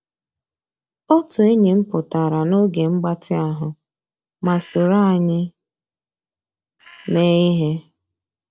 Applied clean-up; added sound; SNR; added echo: neural separator model SepFormer DNS4.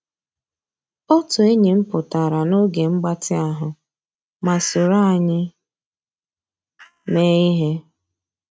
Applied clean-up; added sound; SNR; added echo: neural mask model RNNoise.